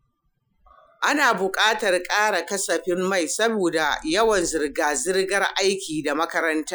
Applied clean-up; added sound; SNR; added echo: classical method Wiener filter.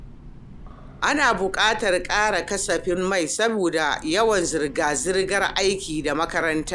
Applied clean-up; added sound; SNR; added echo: none; Train / Breathing; 17 dB; none.